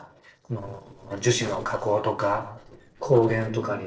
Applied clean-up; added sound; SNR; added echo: neural separator model SepFormer DNS4.